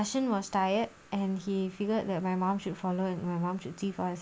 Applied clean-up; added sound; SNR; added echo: none; none; none; none.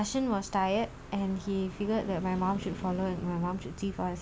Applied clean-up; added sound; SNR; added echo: none; Idling / Accelerating, revving, vroom / Car + Traffic noise, roadway noise; 12 dB; none.